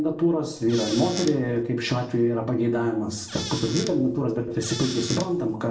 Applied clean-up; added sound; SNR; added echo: none; Squeak / Cupboard open or close; 10 dB; reverberation time 0.6 s.